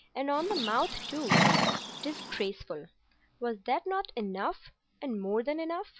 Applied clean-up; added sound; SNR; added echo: none; Livestock, farm animals, working animals; -4 dB; none.